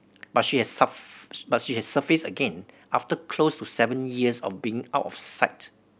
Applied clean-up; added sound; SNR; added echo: none; none; none; none.